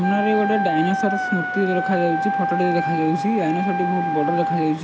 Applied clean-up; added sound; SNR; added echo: none; Wind instrument, woodwind instrument; 2 dB; none.